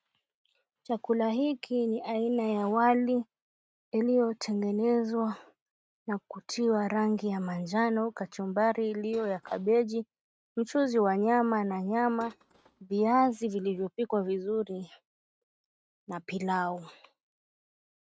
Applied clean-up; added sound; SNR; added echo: neural mask model RNNoise.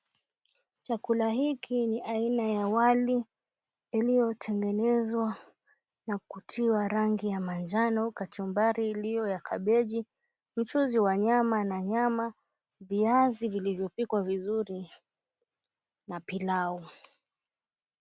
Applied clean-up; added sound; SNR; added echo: none; none; none; none.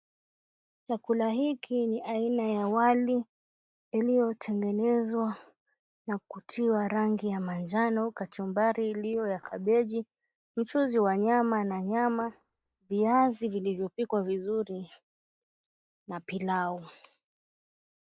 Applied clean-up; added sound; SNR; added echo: neural mask model DeepFilterNet 3.